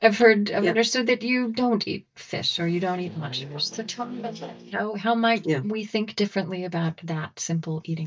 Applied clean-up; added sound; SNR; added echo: neural mask model DeepFilterNet 3.